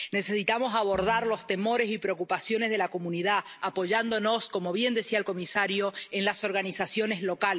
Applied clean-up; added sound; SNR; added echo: none; Bowed string instrument; 17 dB; none.